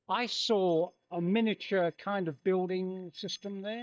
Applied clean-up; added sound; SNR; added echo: neural mask model DeepFilterNet 3.